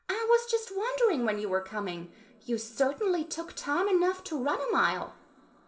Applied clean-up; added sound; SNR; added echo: none; none; none; reverberation time 2.3 s.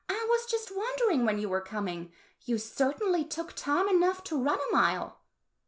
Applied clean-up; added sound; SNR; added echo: none; none; none; none.